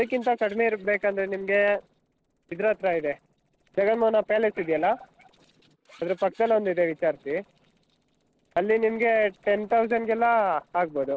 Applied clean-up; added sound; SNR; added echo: neural separator model SepFormer DNS4.